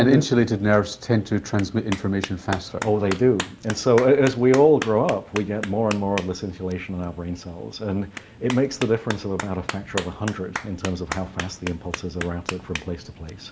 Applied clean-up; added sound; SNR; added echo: none; Clapping; 13 dB; none.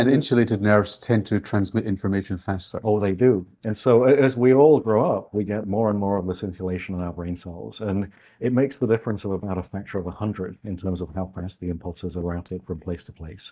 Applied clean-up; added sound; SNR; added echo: neural mask model DeepFilterNet 3.